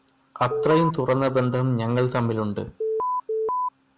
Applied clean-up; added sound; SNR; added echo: none; Alarm; 0 dB; none.